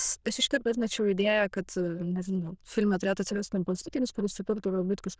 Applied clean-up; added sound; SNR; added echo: neural diffusion model UNIVERSE++.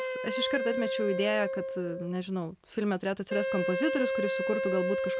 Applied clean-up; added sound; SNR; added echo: none; Wind instrument, woodwind instrument; 1 dB; none.